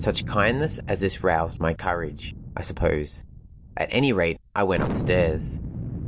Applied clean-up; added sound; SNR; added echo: none; Thunder; 7 dB; none.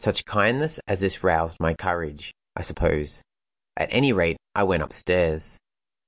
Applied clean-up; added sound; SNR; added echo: none; none; none; none.